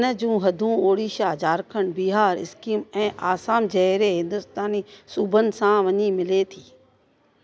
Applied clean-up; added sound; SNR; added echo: none; none; none; none.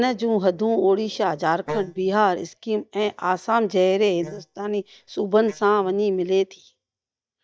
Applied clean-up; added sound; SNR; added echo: neural mask model DeepFilterNet 3.